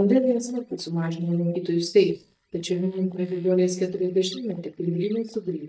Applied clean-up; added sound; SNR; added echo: neural mask model DeepFilterNet 3.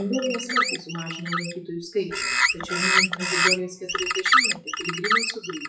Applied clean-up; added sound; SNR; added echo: classical method WPE with log-MMSE.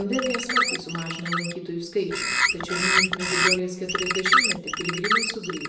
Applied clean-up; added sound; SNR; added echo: none; Bird; -5 dB; reverberation time 0.9 s.